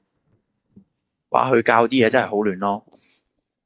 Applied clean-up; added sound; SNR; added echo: neural mask model DeepFilterNet 3.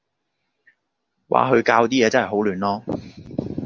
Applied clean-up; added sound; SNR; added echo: none; none; none; none.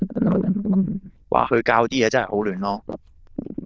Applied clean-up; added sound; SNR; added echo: neural diffusion model UNIVERSE++.